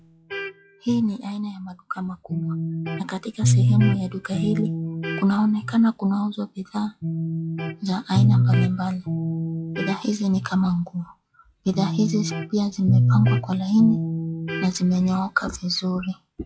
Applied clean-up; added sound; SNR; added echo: classical method log-MMSE.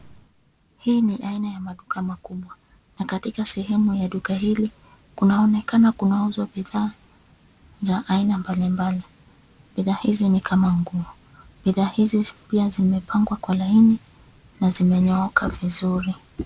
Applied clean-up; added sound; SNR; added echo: none; none; none; none.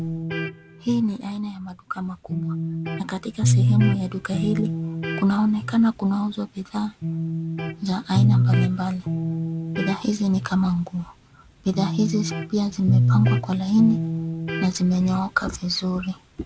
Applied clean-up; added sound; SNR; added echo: none; Electric guitar; 1 dB; none.